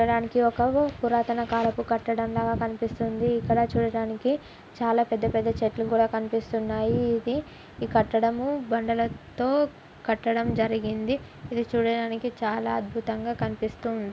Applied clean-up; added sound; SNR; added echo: none; none; none; none.